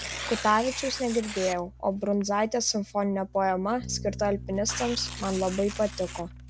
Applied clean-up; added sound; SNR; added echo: none; Bass guitar + Tearing; 11 dB; none.